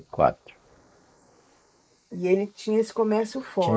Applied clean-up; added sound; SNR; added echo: neural mask model Resemble Enhance denoiser.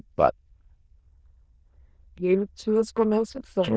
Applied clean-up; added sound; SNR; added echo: neural diffusion model UNIVERSE++.